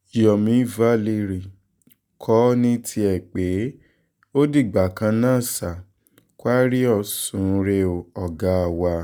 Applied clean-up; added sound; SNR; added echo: none; none; none; none.